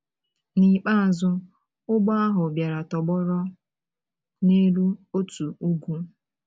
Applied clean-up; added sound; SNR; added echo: none; none; none; none.